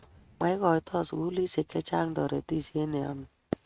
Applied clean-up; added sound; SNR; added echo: neural mask model RNNoise.